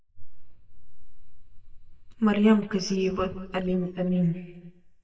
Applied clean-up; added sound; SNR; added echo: neural mask model DeepFilterNet 3.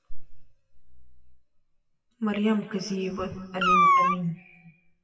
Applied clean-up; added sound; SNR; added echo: classical method WPE with log-MMSE.